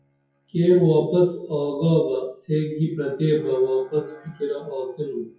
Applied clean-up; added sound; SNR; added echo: classical method WPE with log-MMSE.